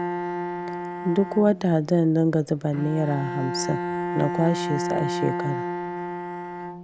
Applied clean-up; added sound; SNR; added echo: none; Bowed string instrument; 5 dB; none.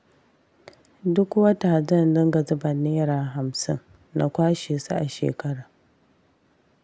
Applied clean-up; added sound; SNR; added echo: none; none; none; none.